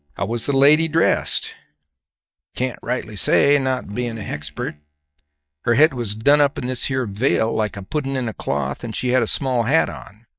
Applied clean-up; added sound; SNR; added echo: neural mask model DeepFilterNet 3.